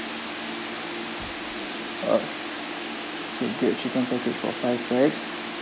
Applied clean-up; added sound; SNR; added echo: none; none; none; none.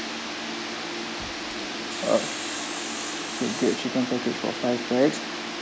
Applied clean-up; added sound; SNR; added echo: none; Sawing; 12 dB; none.